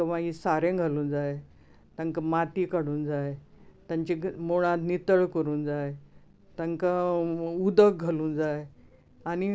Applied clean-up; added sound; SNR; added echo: none; none; none; none.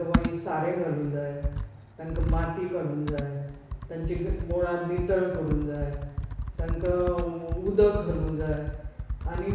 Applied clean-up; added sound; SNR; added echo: none; Computer keyboard; 3 dB; reverberation time 1.1 s.